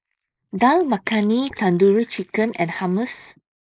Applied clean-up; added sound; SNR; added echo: neural mask model Resemble Enhance denoiser.